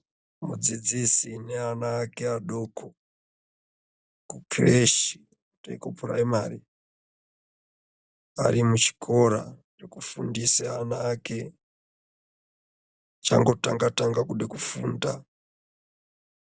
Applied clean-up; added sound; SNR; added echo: none; none; none; none.